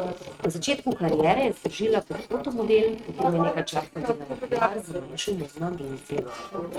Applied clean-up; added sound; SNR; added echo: neural mask model RNNoise.